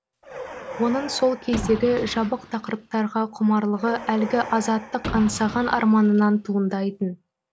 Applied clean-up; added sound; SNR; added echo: none; Car; 13 dB; none.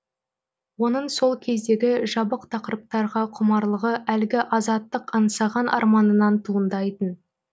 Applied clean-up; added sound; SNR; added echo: none; none; none; none.